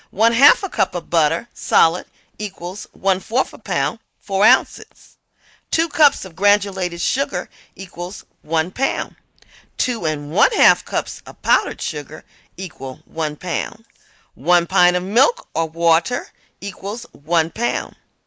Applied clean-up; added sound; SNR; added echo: neural mask model Resemble Enhance denoiser.